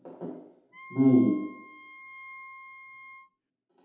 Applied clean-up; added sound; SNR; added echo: none; Wind instrument, woodwind instrument; 19 dB; reverberation time 0.8 s.